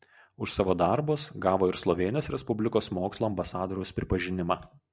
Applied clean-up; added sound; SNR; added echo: none; none; none; none.